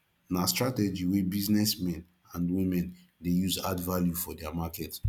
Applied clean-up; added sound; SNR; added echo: none; none; none; none.